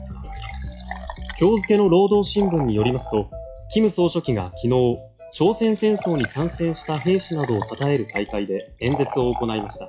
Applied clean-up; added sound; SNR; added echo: classical method WPE with log-MMSE.